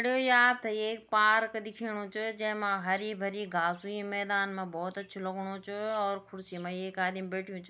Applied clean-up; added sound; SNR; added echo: none; none; none; none.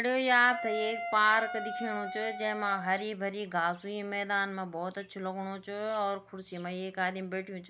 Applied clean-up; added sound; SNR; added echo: none; Wind instrument, woodwind instrument; 7 dB; none.